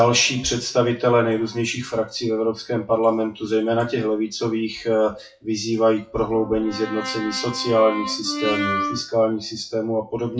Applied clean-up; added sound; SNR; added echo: classical method WPE with log-MMSE.